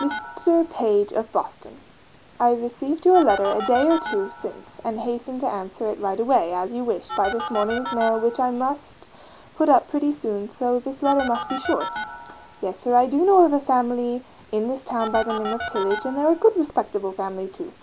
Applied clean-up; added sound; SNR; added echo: none; Telephone; 13 dB; none.